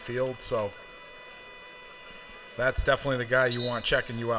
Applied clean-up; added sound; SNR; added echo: none; Bowed string instrument; 20 dB; reverberation time 0.7 s.